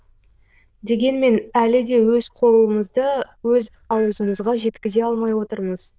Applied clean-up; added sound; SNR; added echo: neural diffusion model UNIVERSE++.